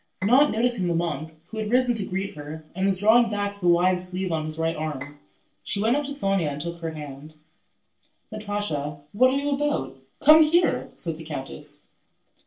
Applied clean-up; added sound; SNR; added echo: neural separator model SepFormer DNS4.